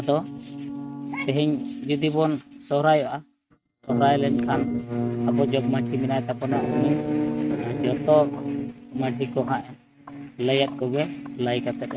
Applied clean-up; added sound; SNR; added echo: neural mask model RNNoise.